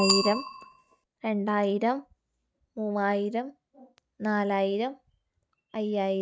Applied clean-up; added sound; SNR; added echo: neural mask model RNNoise.